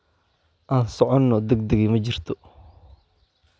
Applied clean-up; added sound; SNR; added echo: none; none; none; none.